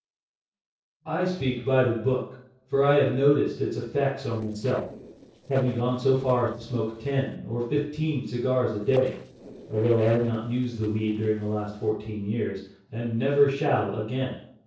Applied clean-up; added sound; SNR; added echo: neural separator model SepFormer DNS4.